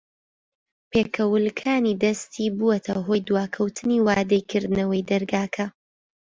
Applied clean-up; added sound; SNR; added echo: none; none; none; none.